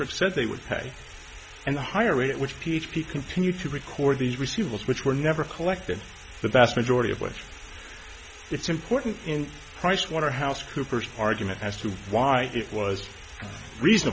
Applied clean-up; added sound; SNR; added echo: none; none; none; none.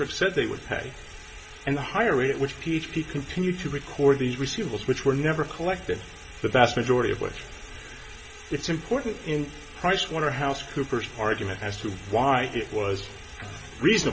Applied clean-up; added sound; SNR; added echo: none; none; none; reverberation time 2.1 s.